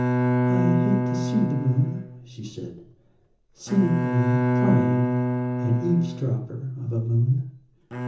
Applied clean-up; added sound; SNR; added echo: none; Bowed string instrument; 0 dB; reverberation time 0.7 s.